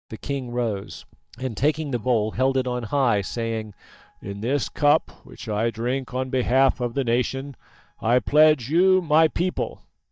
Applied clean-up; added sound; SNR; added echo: neural mask model DeepFilterNet 3.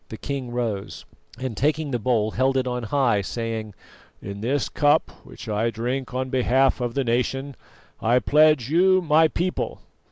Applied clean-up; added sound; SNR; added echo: none; none; none; none.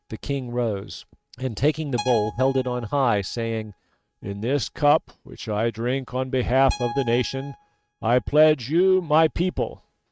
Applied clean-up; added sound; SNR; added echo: neural mask model RNNoise.